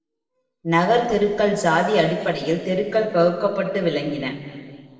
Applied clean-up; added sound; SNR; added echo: neural separator model SepFormer DNS4.